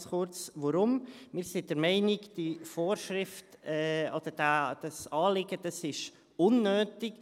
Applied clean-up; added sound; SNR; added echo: none; none; none; none.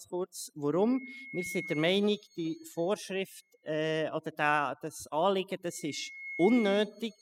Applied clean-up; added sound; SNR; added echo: classical method spectral subtraction.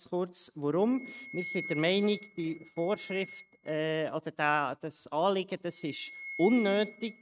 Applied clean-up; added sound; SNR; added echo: neural mask model RNNoise.